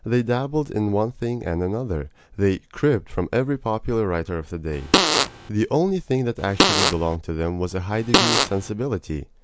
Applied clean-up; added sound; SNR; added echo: none; Fart; -3 dB; none.